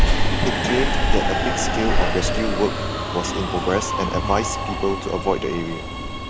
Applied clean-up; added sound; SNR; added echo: none; Subway, metro, underground; -4 dB; none.